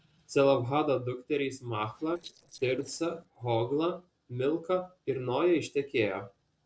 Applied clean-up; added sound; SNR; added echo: neural separator model SepFormer DNS4.